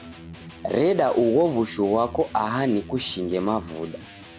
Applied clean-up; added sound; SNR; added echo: none; Electric guitar; 18 dB; none.